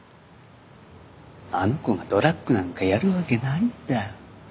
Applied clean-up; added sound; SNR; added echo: none; none; none; none.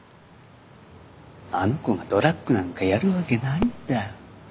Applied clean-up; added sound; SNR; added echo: none; Fireworks; 17 dB; none.